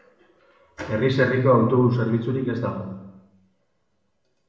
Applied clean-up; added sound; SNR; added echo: none; none; none; reverberation time 0.9 s.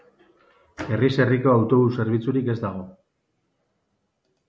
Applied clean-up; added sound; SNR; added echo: none; none; none; none.